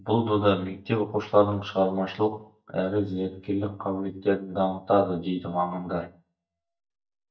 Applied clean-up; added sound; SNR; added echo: neural mask model DeepFilterNet 3.